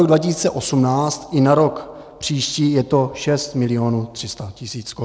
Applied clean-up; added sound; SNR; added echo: none; none; none; none.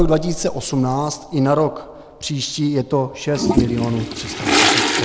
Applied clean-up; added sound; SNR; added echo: none; Toilet flush; 2 dB; none.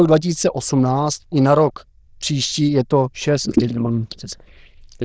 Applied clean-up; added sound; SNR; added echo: neural diffusion model UNIVERSE++.